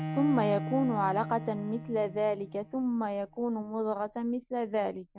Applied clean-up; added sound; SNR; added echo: none; Bowed string instrument; 9 dB; none.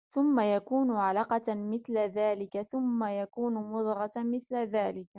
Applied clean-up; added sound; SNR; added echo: none; none; none; none.